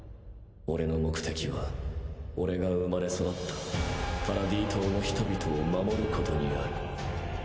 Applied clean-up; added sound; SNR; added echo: none; none; none; none.